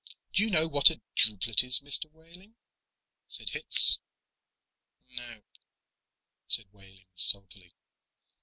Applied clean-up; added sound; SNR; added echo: none; none; none; none.